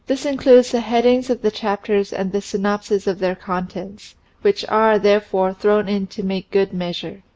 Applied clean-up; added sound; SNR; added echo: none; none; none; none.